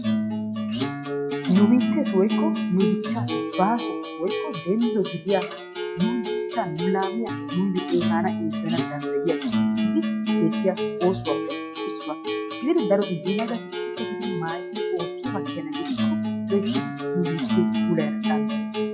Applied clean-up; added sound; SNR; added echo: classical method log-MMSE.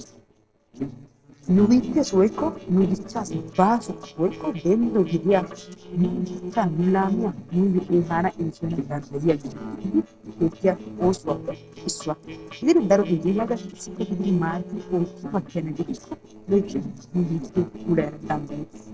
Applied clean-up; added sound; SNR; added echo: neural separator model SepFormer DNS4.